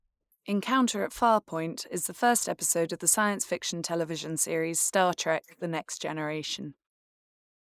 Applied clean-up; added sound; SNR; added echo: neural mask model Resemble Enhance denoiser.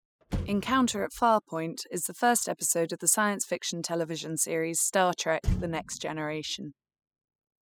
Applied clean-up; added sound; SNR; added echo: classical method spectral subtraction.